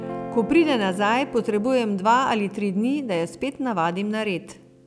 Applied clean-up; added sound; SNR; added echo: none; Guitar; 15 dB; none.